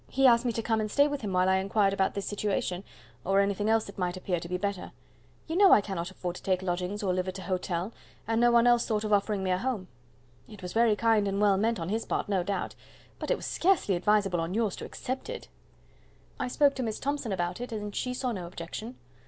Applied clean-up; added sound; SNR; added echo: none; none; none; none.